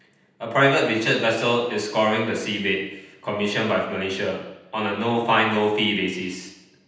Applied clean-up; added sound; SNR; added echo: none; none; none; reverberation time 0.9 s.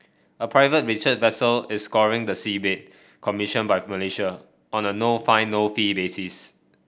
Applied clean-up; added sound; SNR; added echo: none; none; none; none.